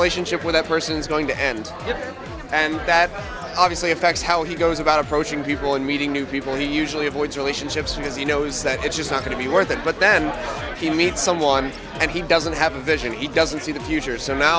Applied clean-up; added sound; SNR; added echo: none; none; none; none.